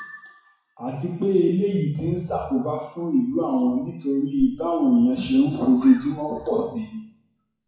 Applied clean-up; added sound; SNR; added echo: classical method WPE with log-MMSE.